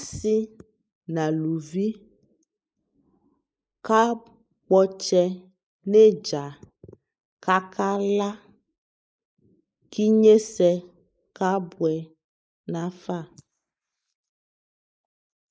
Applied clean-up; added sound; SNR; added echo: neural mask model Resemble Enhance denoiser.